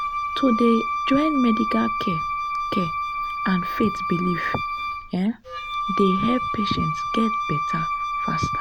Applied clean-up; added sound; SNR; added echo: none; Wind instrument, woodwind instrument; 1 dB; none.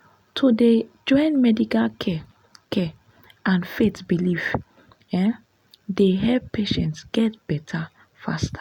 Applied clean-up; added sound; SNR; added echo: none; none; none; none.